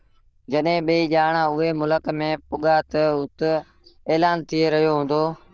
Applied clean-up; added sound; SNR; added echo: neural diffusion model UNIVERSE++.